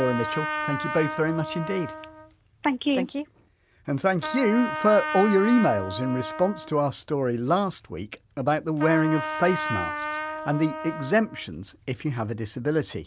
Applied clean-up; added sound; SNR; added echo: none; Trumpet; 8 dB; none.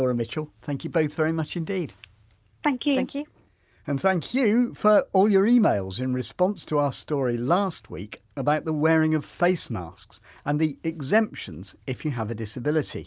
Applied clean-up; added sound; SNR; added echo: none; none; none; none.